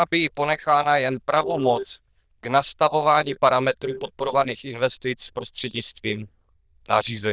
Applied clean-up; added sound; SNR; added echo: neural diffusion model UNIVERSE++.